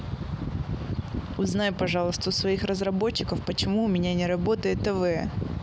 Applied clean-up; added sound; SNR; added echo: none; none; none; none.